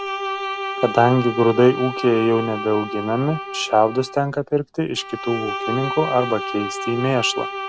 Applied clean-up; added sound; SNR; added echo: none; Bowed string instrument; 8 dB; none.